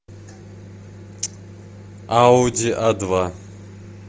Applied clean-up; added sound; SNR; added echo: none; none; none; none.